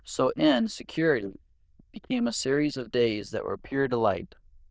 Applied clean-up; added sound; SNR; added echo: neural diffusion model UNIVERSE++.